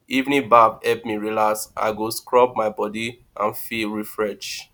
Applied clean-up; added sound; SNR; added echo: none; none; none; none.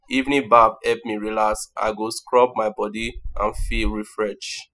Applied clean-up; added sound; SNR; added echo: classical method spectral subtraction.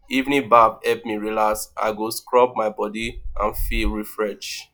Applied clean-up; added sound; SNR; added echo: classical method log-MMSE.